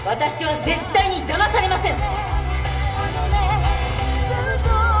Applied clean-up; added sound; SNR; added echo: none; none; none; reverberation time 1.8 s.